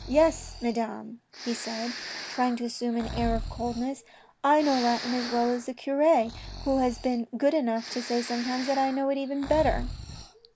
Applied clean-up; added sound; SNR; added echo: none; Breathing; 11 dB; none.